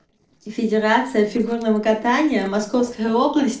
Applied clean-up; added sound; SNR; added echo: neural separator model SepFormer DNS4.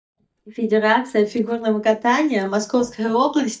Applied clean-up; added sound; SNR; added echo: neural mask model DeepFilterNet 3.